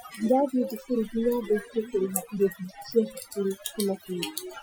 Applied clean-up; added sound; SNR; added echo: classical method Wiener filter.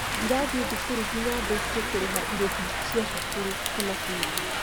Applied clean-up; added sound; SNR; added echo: none; Rain; -2 dB; none.